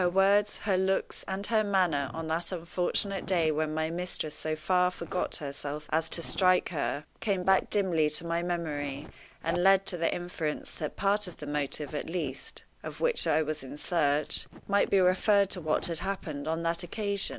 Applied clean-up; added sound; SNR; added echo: none; Zipper (clothing); 20 dB; none.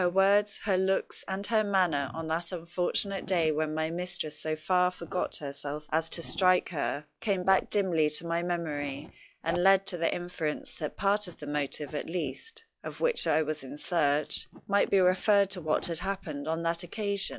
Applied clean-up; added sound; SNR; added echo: classical method log-MMSE.